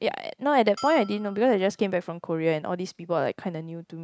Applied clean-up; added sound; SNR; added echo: neural mask model RNNoise.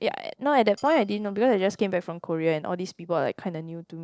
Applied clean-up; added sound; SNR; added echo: neural separator model SepFormer DNS4.